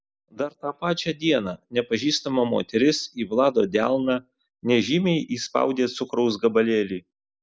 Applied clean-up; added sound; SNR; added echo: none; none; none; none.